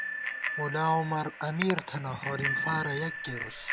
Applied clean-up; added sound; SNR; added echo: none; Bicycle bell; 3 dB; none.